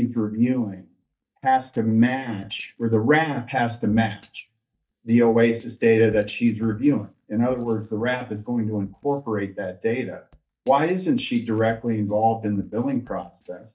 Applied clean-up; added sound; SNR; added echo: neural mask model DeepFilterNet 3.